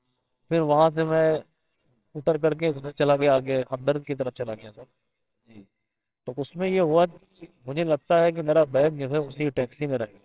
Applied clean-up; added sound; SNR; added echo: neural separator model SepFormer WHAMR!.